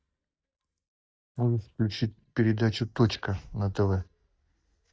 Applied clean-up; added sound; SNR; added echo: neural mask model DeepFilterNet 3.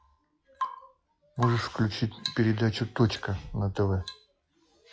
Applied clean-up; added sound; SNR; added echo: classical method log-MMSE.